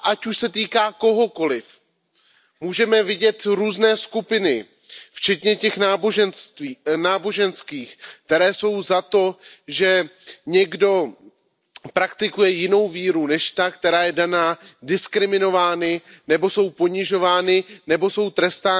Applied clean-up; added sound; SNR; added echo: none; none; none; none.